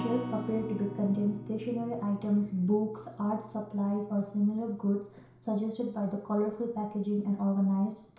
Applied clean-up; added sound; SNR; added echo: none; Acoustic guitar; 14 dB; reverberation time 0.6 s.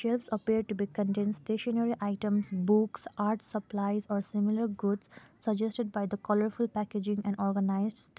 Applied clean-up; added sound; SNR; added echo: none; none; none; none.